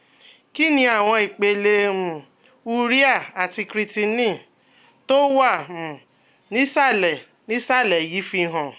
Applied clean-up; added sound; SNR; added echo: none; none; none; none.